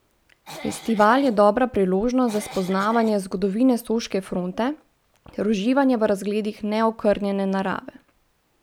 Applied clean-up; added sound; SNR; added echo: none; Cough; 17 dB; none.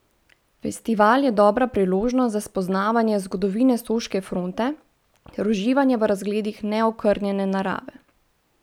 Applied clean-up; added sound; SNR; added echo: none; none; none; none.